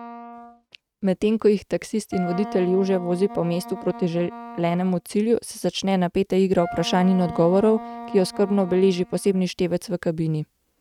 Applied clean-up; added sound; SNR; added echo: neural mask model RNNoise.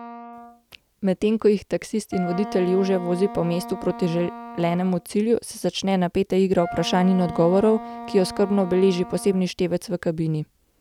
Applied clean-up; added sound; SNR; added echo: none; Wind instrument, woodwind instrument; 14 dB; none.